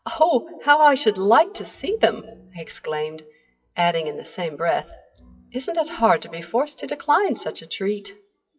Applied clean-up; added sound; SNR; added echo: classical method WPE with log-MMSE.